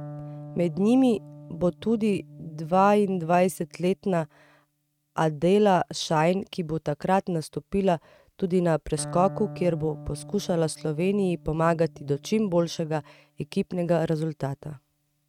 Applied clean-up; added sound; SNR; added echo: neural mask model RNNoise.